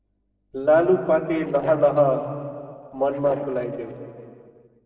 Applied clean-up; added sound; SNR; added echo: neural separator model SepFormer DNS4.